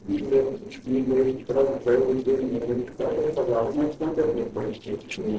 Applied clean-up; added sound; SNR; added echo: neural separator model SepFormer DNS4.